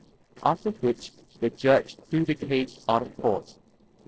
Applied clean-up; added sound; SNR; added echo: neural separator model SepFormer DNS4.